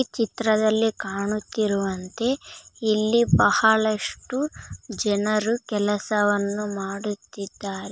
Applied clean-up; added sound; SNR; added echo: none; none; none; none.